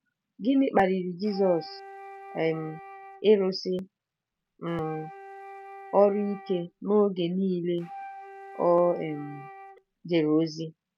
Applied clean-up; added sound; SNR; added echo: none; Wind instrument, woodwind instrument; 17 dB; none.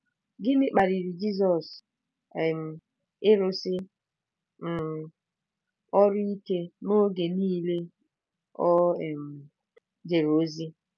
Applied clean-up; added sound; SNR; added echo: none; none; none; none.